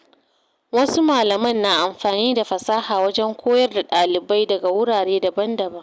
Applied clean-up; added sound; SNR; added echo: none; none; none; none.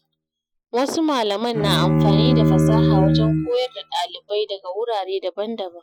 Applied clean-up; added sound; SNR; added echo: classical method Wiener filter.